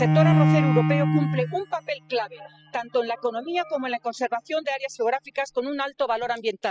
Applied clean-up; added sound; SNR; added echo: classical method spectral subtraction.